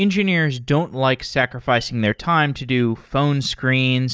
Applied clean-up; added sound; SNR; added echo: neural mask model DeepFilterNet 3.